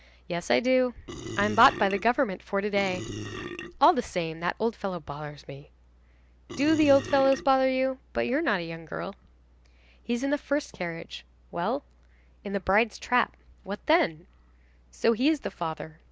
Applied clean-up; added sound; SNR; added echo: none; Burping, eructation; 10 dB; none.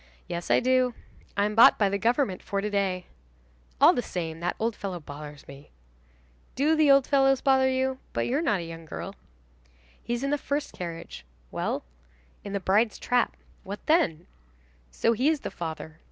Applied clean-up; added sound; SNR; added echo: none; none; none; none.